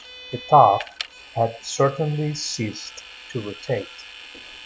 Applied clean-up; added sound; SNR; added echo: none; Vehicle; 17 dB; none.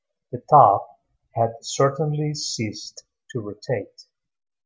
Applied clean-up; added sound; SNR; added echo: none; none; none; none.